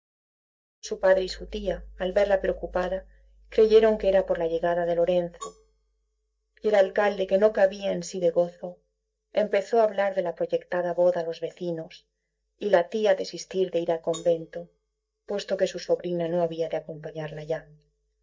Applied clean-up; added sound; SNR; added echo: neural mask model DeepFilterNet 3.